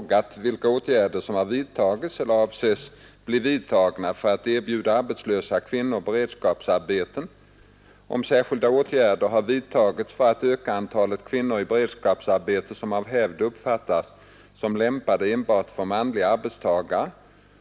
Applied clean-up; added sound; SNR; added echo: none; none; none; none.